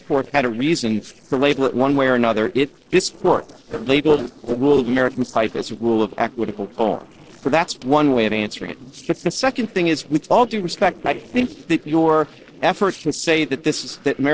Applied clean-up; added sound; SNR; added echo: neural separator model SepFormer DNS4.